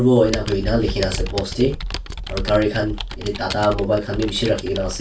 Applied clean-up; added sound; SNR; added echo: none; Computer keyboard; 7 dB; reverberation time 0.1 s.